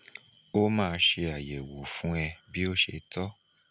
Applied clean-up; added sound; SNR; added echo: none; none; none; none.